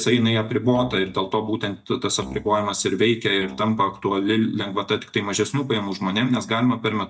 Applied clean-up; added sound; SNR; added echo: neural mask model DeepFilterNet 3.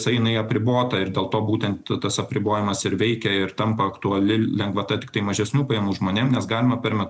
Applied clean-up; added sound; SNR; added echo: none; none; none; none.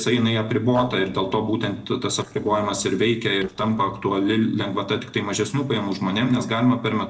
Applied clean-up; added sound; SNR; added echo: neural separator model SepFormer DNS4.